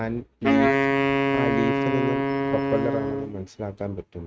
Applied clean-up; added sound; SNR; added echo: neural mask model RNNoise.